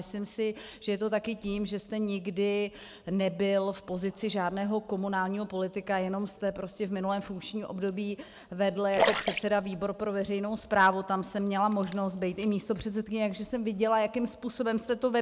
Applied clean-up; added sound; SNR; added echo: neural mask model Resemble Enhance denoiser.